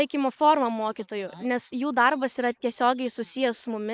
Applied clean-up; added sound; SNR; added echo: neural mask model Resemble Enhance denoiser.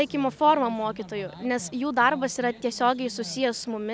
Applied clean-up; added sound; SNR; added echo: none; none; none; none.